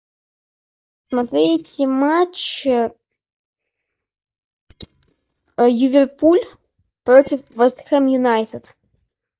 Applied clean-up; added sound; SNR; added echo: neural mask model DeepFilterNet 3.